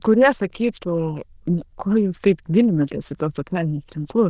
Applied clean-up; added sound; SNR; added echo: neural diffusion model UNIVERSE++.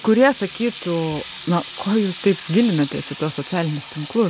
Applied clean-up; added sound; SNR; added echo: none; Sink (filling or washing) / Water tap, faucet; 16 dB; none.